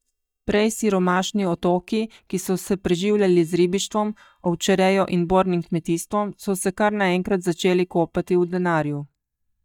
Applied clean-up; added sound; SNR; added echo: neural mask model DeepFilterNet 3.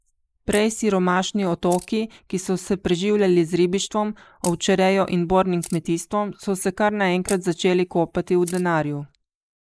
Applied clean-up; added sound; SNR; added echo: neural mask model Resemble Enhance denoiser.